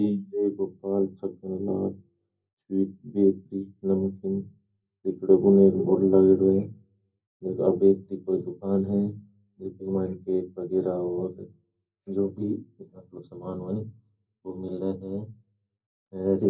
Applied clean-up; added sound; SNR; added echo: none; none; none; reverberation time 0.4 s.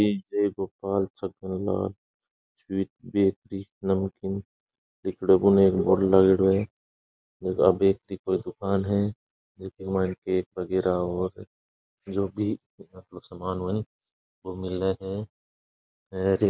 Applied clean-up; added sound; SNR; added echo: none; none; none; none.